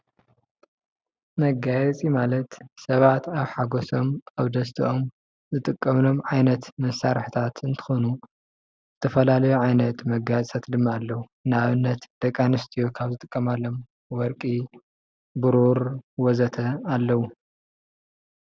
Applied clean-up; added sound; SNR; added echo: none; none; none; none.